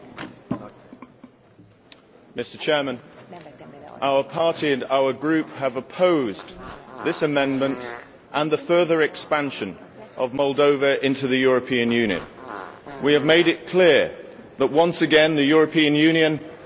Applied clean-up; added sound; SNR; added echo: none; Fart; 15 dB; none.